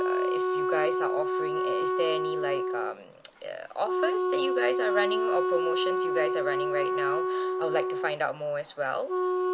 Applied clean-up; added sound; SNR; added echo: none; Wind instrument, woodwind instrument; -3 dB; none.